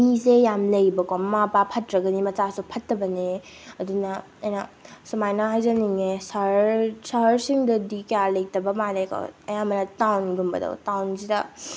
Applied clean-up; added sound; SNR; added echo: none; none; none; none.